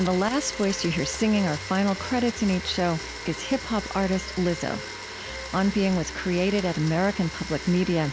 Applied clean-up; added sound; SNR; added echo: none; Domestic sounds, home sounds; 12 dB; none.